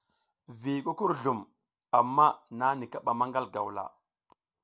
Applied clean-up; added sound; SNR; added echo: none; none; none; none.